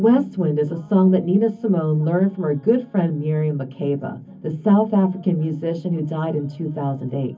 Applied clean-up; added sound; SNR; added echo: none; none; none; reverberation time 0.3 s.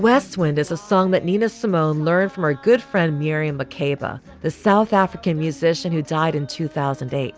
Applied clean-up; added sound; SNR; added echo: none; none; none; none.